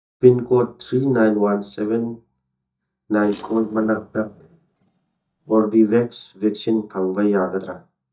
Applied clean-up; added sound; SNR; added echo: neural mask model DeepFilterNet 3.